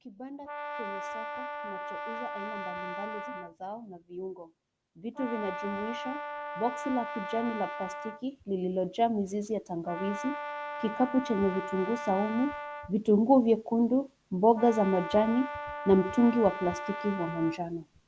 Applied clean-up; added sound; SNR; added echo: none; Brass instrument; 9 dB; none.